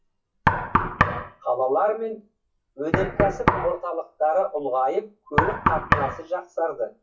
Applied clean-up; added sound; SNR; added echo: classical method WPE with log-MMSE.